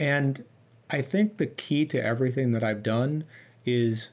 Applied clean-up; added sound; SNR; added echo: none; none; none; none.